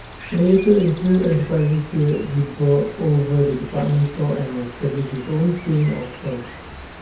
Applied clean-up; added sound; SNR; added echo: none; Cricket; 16 dB; reverberation time 0.6 s.